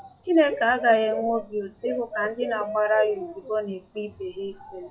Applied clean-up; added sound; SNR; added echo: classical method WPE with log-MMSE.